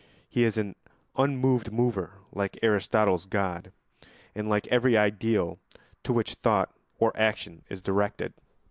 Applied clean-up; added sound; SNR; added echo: none; none; none; none.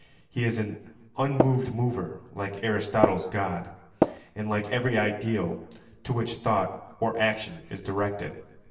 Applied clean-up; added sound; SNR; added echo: none; Tap; -3 dB; reverberation time 0.8 s.